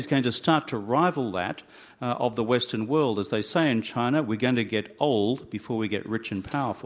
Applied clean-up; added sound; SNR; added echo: none; none; none; none.